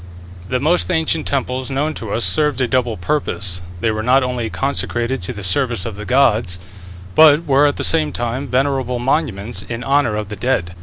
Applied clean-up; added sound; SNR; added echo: none; Idling / Engine starting / Accelerating, revving, vroom / Car; 12 dB; none.